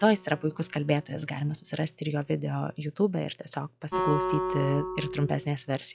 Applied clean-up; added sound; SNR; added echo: classical method log-MMSE.